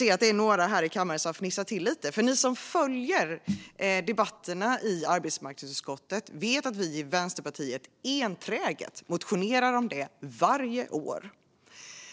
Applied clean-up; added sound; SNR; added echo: neural separator model SepFormer DNS4.